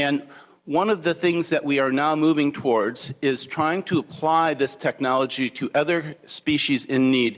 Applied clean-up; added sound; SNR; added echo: none; none; none; none.